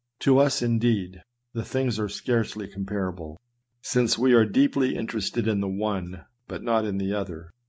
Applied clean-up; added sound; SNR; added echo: none; none; none; none.